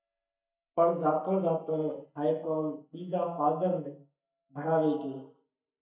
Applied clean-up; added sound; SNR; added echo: neural mask model DeepFilterNet 3.